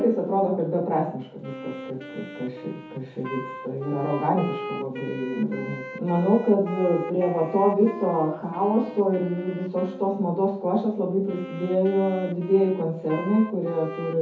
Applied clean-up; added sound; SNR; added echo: none; Wind instrument, woodwind instrument; 14 dB; reverberation time 0.5 s.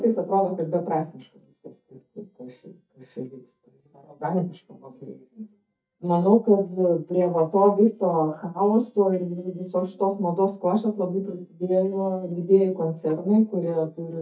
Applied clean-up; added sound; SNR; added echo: neural mask model DeepFilterNet 3.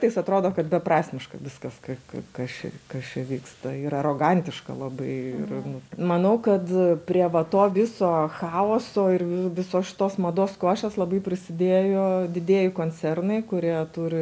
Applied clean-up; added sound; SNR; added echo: none; none; none; none.